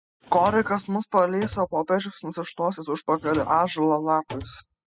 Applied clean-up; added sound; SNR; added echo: classical method spectral subtraction.